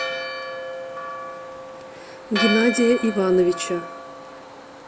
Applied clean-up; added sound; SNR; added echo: none; Church bell; 6 dB; none.